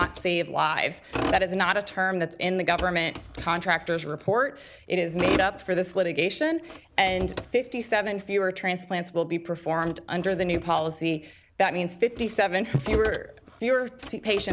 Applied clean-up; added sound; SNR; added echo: none; Motor vehicle (road); 11 dB; none.